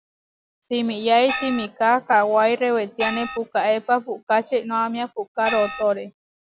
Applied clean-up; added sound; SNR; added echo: none; Gong; 6 dB; none.